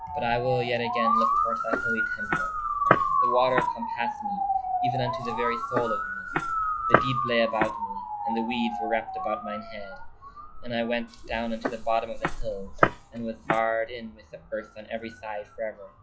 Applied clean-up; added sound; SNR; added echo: classical method log-MMSE.